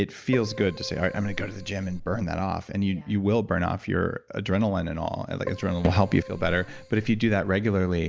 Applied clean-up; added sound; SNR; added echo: none; Keyboard (musical); 13 dB; none.